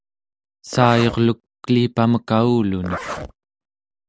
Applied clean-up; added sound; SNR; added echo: none; Zipper (clothing); 13 dB; none.